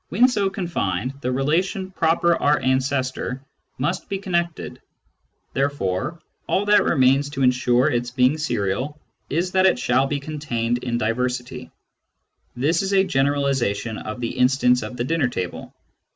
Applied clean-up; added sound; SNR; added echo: none; none; none; none.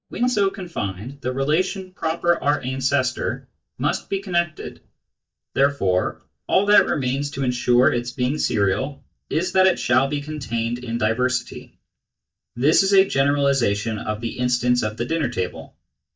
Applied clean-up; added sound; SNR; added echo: neural mask model DeepFilterNet 3.